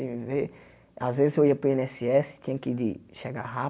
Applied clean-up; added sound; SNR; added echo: none; none; none; none.